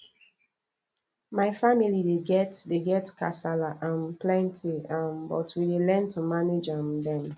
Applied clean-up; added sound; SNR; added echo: none; none; none; none.